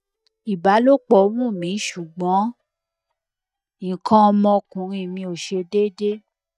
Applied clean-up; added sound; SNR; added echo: neural mask model DeepFilterNet 3.